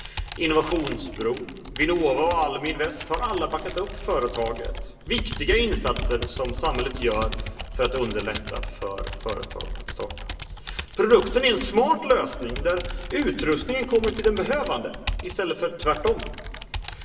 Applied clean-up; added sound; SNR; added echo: none; Computer keyboard; 7 dB; reverberation time 1.3 s.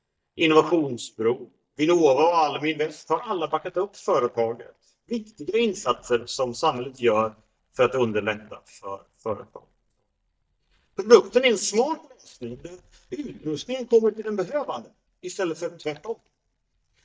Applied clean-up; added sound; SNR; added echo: neural mask model DeepFilterNet 3.